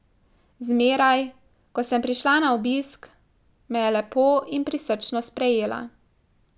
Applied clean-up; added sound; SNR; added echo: none; none; none; none.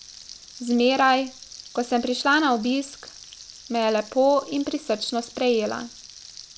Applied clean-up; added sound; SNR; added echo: none; Frying (food); 19 dB; none.